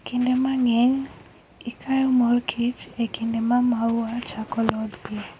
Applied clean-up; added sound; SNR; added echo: none; none; none; none.